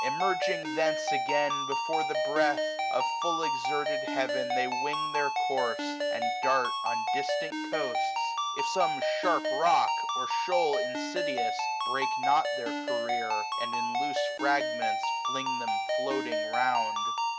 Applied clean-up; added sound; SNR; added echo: none; Ringtone; -2 dB; none.